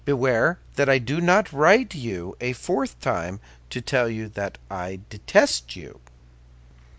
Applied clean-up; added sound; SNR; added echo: none; none; none; none.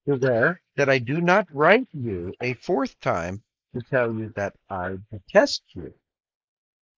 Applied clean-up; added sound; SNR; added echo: neural mask model Resemble Enhance denoiser.